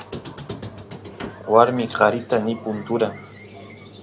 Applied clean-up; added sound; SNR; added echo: none; Squeak; 15 dB; none.